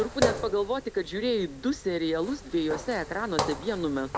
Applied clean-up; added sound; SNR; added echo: none; Walk, footsteps; 5 dB; none.